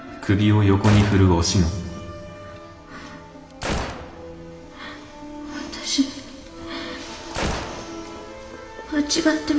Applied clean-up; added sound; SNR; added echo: none; Gunshot, gunfire; 10 dB; reverberation time 1.9 s.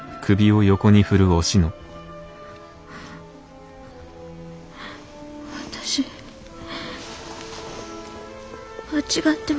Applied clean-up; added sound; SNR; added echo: none; none; none; none.